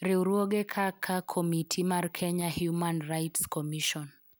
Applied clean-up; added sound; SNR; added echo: none; none; none; none.